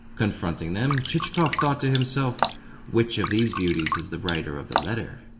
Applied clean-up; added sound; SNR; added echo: none; Drip; 5 dB; reverberation time 1.1 s.